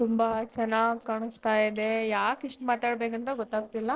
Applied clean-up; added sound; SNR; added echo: neural separator model SepFormer DNS4.